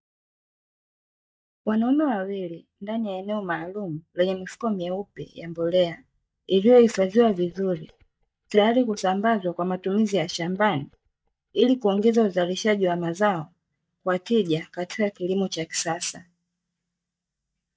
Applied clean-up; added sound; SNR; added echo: neural mask model DeepFilterNet 3.